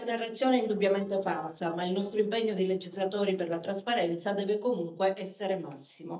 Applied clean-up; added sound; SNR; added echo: neural mask model DeepFilterNet 3.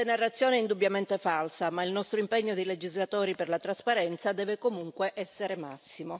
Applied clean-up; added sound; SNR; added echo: none; none; none; none.